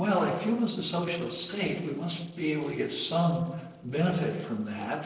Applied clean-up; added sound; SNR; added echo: neural separator model SepFormer DNS4.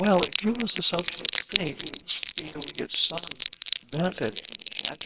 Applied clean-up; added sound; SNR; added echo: neural separator model SepFormer WHAMR!.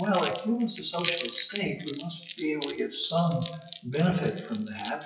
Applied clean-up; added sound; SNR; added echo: classical method WPE with log-MMSE.